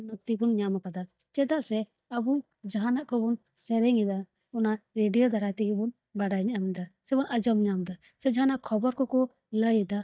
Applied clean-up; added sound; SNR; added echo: neural mask model DeepFilterNet 3.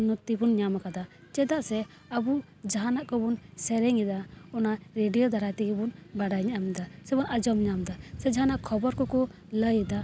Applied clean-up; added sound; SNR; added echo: none; none; none; none.